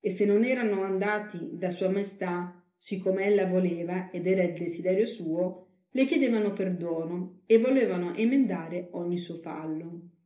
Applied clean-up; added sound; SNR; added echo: none; none; none; reverberation time 0.3 s.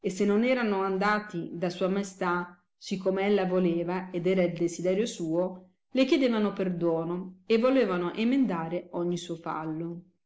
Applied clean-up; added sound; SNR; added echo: none; none; none; none.